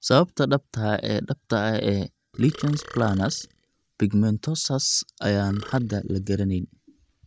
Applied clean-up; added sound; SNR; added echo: neural mask model DeepFilterNet 3.